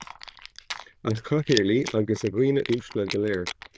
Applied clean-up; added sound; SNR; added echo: neural diffusion model UNIVERSE++.